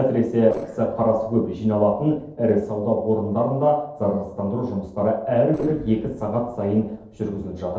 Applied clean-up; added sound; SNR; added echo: neural separator model SepFormer DNS4.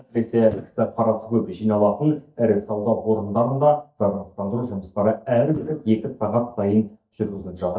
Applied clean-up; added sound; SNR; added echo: neural mask model DeepFilterNet 3.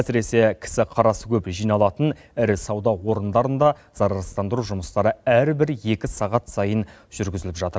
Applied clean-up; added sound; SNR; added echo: none; none; none; none.